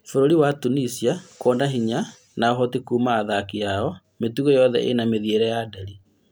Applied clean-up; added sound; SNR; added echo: none; none; none; none.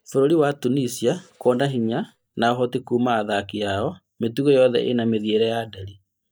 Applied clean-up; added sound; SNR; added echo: neural mask model DeepFilterNet 3.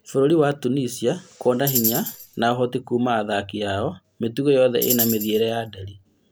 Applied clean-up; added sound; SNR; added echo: none; Tambourine; 6 dB; none.